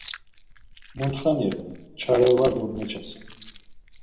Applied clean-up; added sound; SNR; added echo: none; Chewing, mastication; 15 dB; reverberation time 0.8 s.